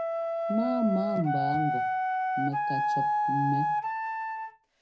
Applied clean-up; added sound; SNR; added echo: none; Wind instrument, woodwind instrument; -4 dB; reverberation time 0.3 s.